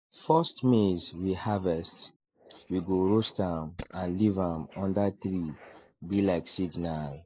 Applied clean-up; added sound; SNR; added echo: neural mask model Resemble Enhance denoiser.